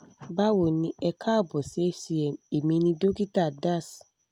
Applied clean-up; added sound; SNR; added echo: none; none; none; none.